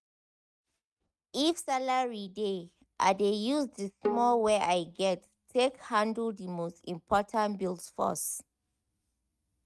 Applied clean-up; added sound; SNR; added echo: neural mask model RNNoise.